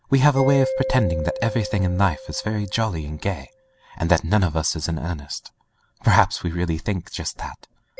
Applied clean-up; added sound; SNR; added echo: none; Mallet percussion; 11 dB; none.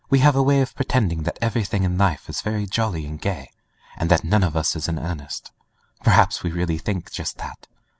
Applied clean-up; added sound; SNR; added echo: none; none; none; none.